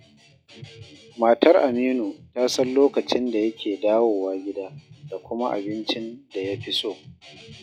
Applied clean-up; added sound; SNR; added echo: classical method log-MMSE.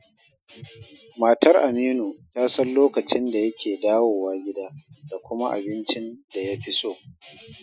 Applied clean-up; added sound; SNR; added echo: classical method Wiener filter.